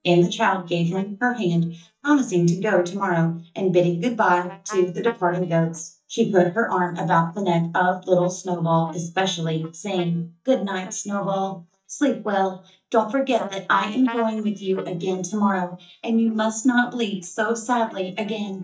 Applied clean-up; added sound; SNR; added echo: neural mask model DeepFilterNet 3.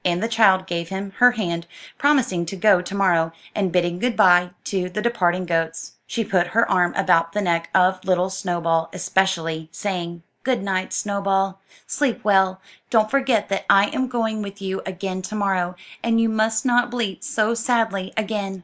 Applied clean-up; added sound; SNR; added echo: none; none; none; none.